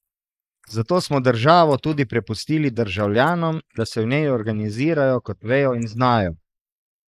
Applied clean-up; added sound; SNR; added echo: neural mask model Resemble Enhance denoiser.